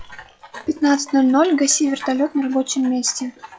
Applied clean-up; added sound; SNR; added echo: classical method log-MMSE.